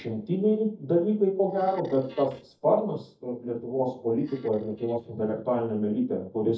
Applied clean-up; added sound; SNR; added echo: neural mask model DeepFilterNet 3.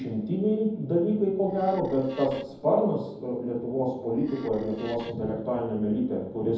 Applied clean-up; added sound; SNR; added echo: none; Wood; 19 dB; reverberation time 0.9 s.